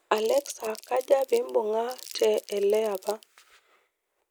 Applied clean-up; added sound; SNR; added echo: none; Crumpling, crinkling; 19 dB; none.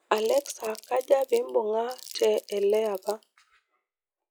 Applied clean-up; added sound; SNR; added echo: classical method log-MMSE.